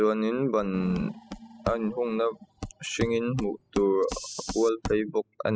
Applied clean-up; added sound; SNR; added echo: classical method spectral subtraction.